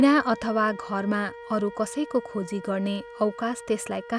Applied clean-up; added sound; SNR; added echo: none; Wind instrument, woodwind instrument; 16 dB; none.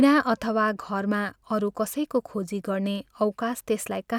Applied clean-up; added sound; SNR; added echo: none; none; none; none.